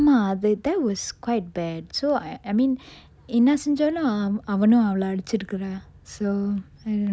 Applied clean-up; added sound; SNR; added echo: none; none; none; none.